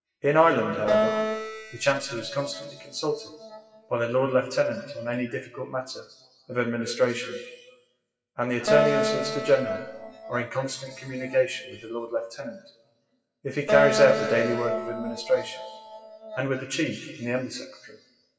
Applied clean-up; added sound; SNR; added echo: classical method WPE with log-MMSE.